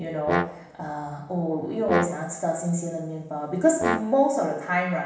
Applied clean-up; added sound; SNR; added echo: none; Brass instrument; 5 dB; reverberation time 0.9 s.